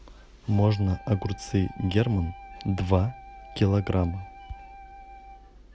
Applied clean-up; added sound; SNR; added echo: none; Wind instrument, woodwind instrument; 19 dB; none.